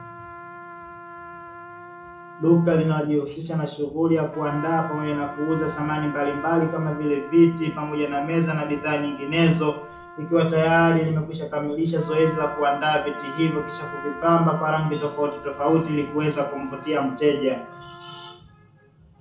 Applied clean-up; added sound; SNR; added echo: none; Trumpet; 15 dB; reverberation time 0.5 s.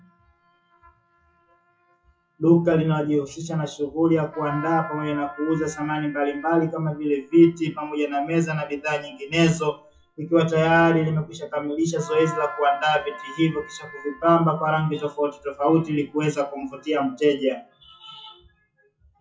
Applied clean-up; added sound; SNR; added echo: classical method WPE with log-MMSE.